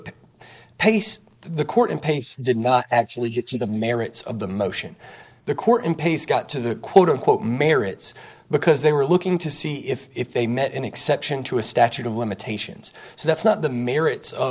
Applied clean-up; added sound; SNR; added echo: neural mask model Resemble Enhance denoiser.